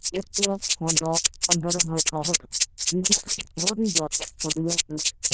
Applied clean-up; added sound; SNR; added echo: neural diffusion model UNIVERSE++.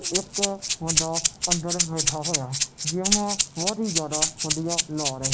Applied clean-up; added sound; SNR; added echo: none; Rattle (instrument); -4 dB; none.